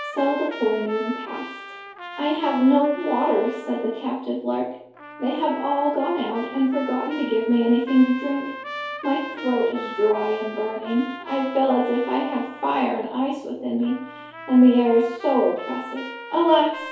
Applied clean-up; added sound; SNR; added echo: none; Trumpet; 14 dB; reverberation time 2.4 s.